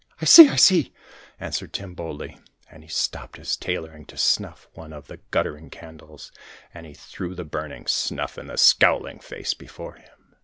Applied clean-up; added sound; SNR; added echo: none; none; none; none.